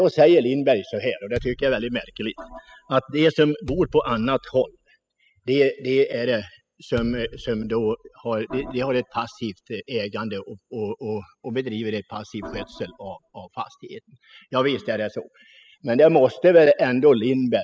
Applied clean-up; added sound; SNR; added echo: classical method spectral subtraction.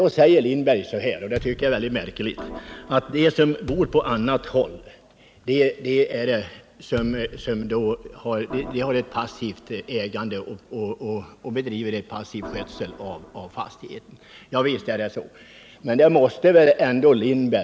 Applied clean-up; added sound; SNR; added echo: none; Bass drum + Organ; 18 dB; none.